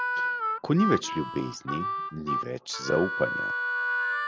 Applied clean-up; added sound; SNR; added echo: none; Harmonica; 0 dB; none.